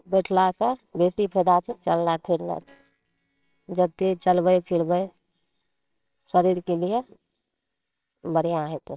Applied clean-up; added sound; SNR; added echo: neural separator model SepFormer WHAMR!.